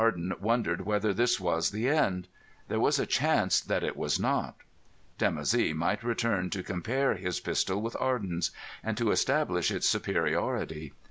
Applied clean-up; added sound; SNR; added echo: none; none; none; none.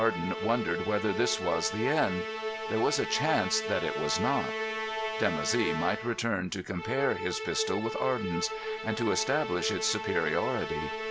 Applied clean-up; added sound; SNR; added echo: none; Musical instrument; 4 dB; none.